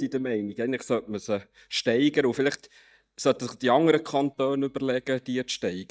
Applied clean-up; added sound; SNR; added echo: neural mask model DeepFilterNet 3.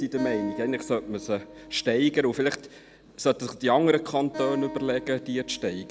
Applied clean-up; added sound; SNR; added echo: none; Acoustic guitar; 14 dB; none.